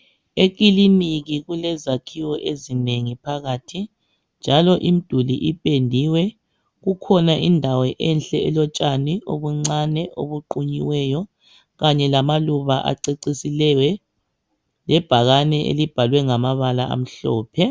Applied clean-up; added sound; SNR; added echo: none; none; none; none.